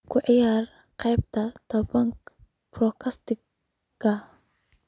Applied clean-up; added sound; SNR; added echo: none; none; none; none.